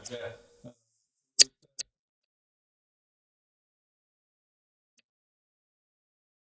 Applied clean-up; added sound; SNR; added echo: neural mask model DeepFilterNet 3.